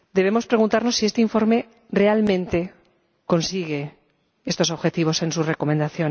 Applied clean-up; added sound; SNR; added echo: none; none; none; none.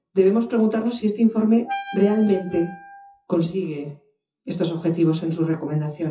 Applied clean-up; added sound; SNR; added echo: classical method WPE with log-MMSE.